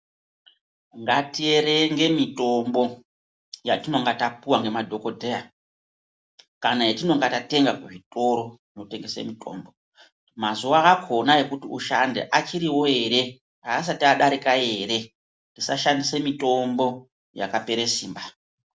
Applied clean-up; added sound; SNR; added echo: none; none; none; none.